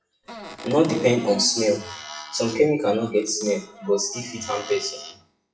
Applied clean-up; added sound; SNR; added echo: classical method WPE with log-MMSE.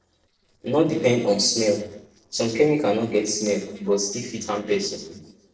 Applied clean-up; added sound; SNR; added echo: neural separator model SepFormer DNS4.